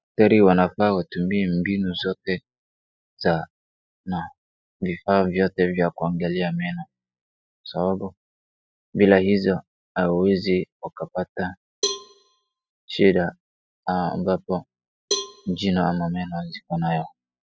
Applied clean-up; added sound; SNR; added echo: classical method spectral subtraction.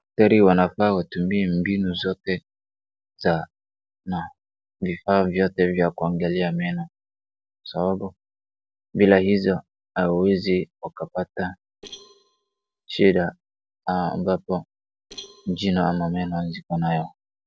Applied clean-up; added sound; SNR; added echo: neural separator model SepFormer DNS4.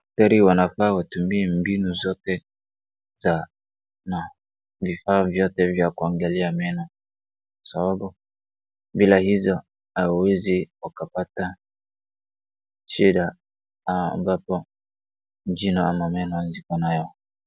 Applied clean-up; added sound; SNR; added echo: none; none; none; none.